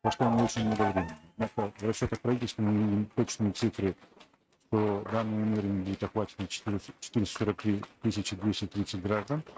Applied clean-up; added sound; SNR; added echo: neural mask model RNNoise.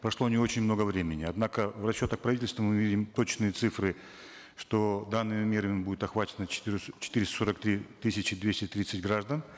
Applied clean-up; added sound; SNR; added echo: none; none; none; none.